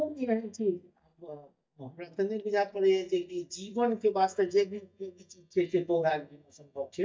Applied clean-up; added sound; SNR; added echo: neural mask model DeepFilterNet 3.